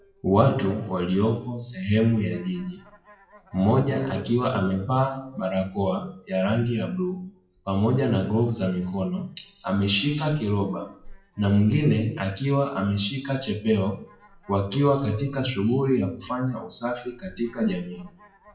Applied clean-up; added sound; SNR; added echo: classical method WPE with log-MMSE.